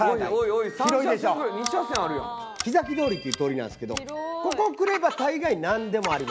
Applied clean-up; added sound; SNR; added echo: none; Scissors; 16 dB; none.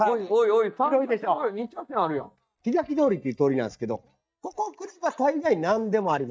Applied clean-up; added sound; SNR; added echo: neural mask model DeepFilterNet 3.